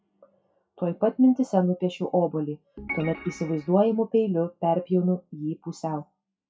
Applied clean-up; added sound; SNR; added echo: classical method WPE with log-MMSE.